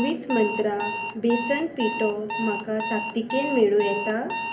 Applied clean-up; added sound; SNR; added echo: none; Alarm; 7 dB; reverberation time 0.3 s.